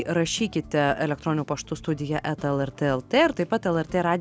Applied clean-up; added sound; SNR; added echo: none; none; none; none.